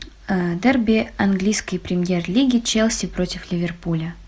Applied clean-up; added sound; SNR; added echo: none; none; none; none.